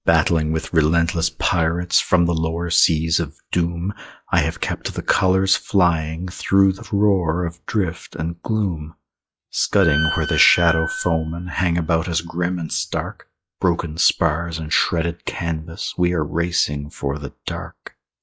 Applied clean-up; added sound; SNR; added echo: classical method log-MMSE.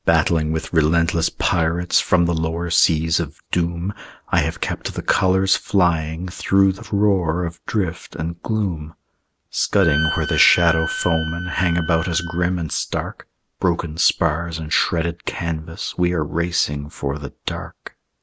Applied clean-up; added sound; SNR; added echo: none; Wind instrument, woodwind instrument; 7 dB; none.